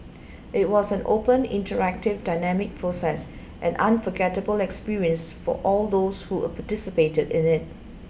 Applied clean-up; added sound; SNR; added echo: none; none; none; none.